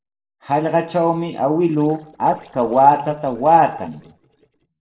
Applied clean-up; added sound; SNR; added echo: neural separator model SepFormer DNS4.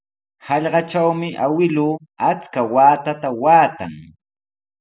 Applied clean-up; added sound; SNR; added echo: none; none; none; none.